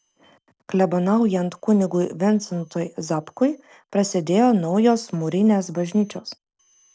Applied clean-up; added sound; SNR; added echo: neural separator model SepFormer DNS4.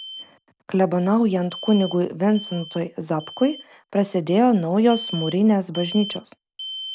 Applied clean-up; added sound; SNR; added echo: none; Alarm; 16 dB; none.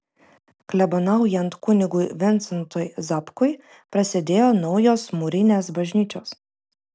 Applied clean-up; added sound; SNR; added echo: none; none; none; none.